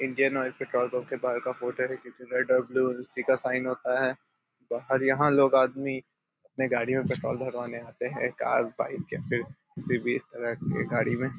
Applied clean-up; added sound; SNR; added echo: none; none; none; none.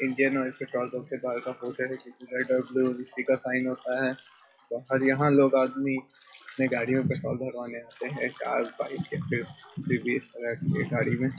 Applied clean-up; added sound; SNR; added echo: classical method WPE with log-MMSE.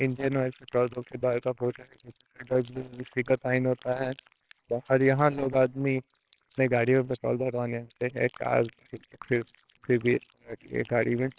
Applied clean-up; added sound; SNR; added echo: neural separator model SepFormer WHAMR!.